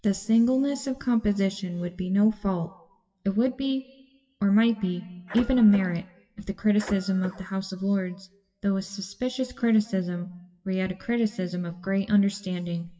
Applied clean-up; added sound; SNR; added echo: classical method WPE with log-MMSE.